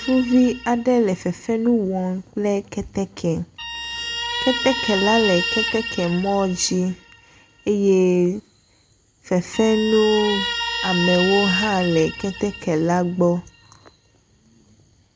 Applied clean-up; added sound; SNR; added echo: none; Guitar; 8 dB; none.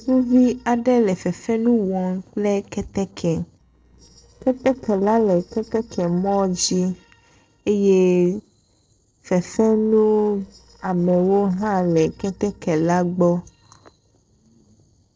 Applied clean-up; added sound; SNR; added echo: neural separator model SepFormer DNS4.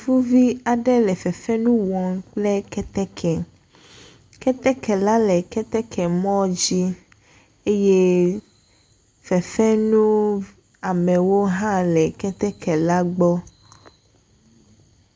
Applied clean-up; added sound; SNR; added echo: none; none; none; none.